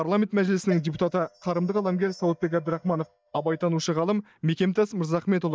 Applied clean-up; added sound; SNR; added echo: neural mask model DeepFilterNet 3.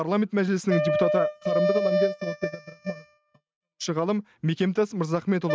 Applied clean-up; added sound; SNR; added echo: neural mask model RNNoise.